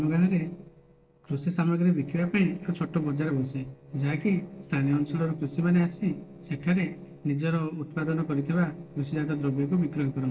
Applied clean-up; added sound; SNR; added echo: neural separator model SepFormer DNS4.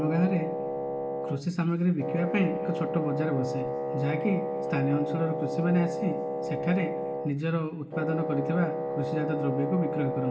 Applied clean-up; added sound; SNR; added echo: none; Wind instrument, woodwind instrument; 3 dB; reverberation time 2.3 s.